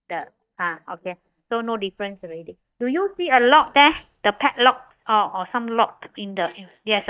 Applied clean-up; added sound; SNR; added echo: neural mask model DeepFilterNet 3.